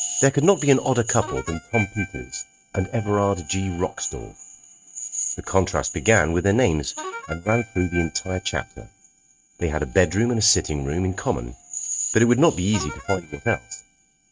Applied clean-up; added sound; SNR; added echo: neural mask model RNNoise.